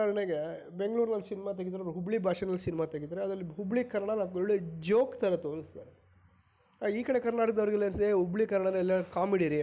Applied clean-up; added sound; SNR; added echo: none; none; none; none.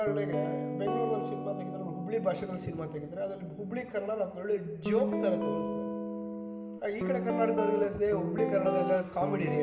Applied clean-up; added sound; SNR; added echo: none; Guitar; 3 dB; reverberation time 2.5 s.